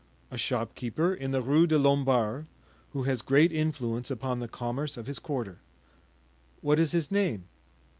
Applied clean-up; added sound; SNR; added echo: none; none; none; none.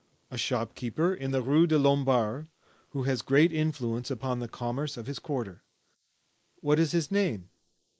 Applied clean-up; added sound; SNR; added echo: neural mask model Resemble Enhance denoiser.